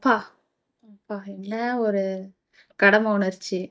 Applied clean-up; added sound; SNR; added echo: neural mask model DeepFilterNet 3.